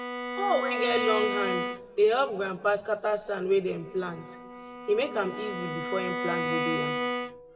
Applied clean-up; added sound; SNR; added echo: none; Bowed string instrument; 4 dB; reverberation time 1.1 s.